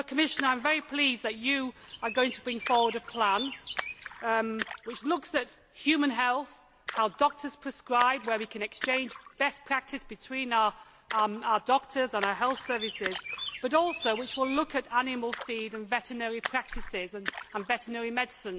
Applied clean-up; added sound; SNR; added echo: none; Splash, splatter + Chirp, tweet; 11 dB; none.